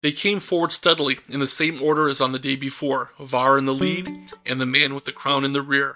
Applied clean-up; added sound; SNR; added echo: neural mask model DeepFilterNet 3.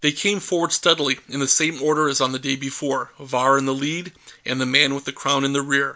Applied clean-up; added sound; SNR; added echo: none; none; none; none.